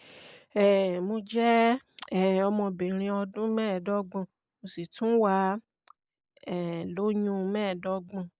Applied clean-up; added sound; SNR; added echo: neural mask model Resemble Enhance denoiser.